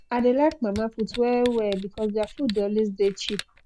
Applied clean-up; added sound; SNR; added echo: none; Camera; 17 dB; none.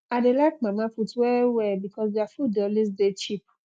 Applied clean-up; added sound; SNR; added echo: none; none; none; none.